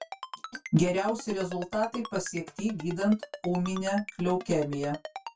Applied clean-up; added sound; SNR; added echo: none; Ringtone; 13 dB; reverberation time 0.1 s.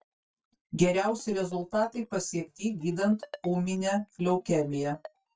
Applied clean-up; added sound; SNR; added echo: neural mask model DeepFilterNet 3.